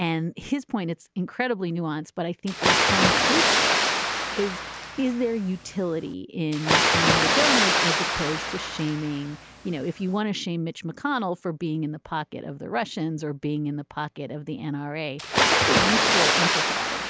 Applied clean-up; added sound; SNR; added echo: none; Water; -3 dB; none.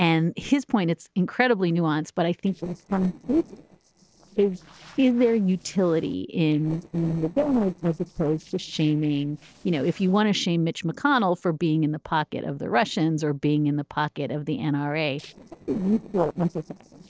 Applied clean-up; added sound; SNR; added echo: neural separator model SepFormer DNS4.